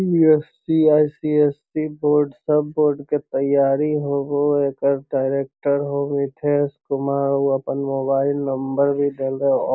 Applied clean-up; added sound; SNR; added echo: none; none; none; none.